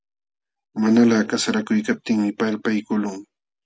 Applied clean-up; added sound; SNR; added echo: none; none; none; none.